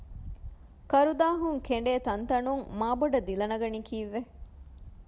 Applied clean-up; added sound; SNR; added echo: none; none; none; none.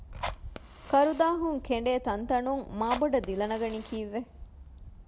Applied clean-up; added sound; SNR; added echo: none; Fire; 14 dB; none.